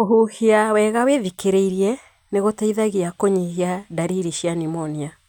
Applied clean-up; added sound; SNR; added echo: none; none; none; none.